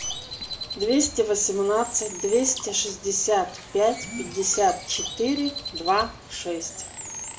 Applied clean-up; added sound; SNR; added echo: none; Bird; 11 dB; reverberation time 0.4 s.